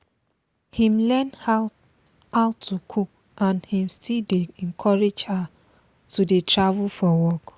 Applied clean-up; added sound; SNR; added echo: none; none; none; none.